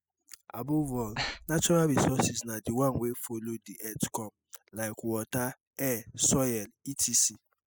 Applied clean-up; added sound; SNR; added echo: classical method spectral subtraction.